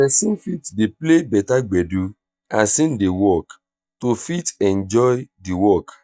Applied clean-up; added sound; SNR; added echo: neural mask model DeepFilterNet 3.